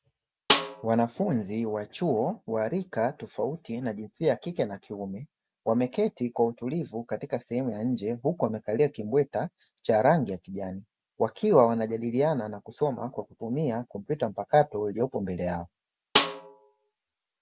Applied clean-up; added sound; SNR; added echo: none; Snare drum; 1 dB; none.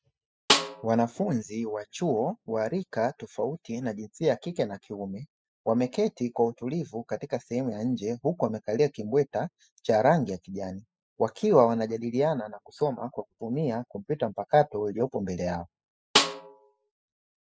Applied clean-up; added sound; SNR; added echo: classical method spectral subtraction.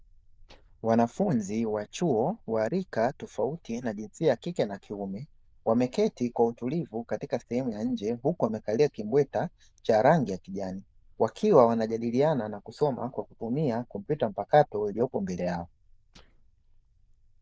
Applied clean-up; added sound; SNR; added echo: neural diffusion model UNIVERSE++.